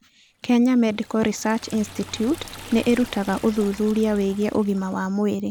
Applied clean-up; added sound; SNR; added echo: none; Liquid; 19 dB; none.